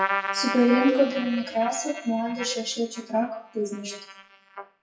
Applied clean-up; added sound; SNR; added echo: classical method WPE with log-MMSE.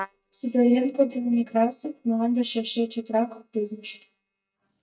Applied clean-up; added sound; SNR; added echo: neural mask model DeepFilterNet 3.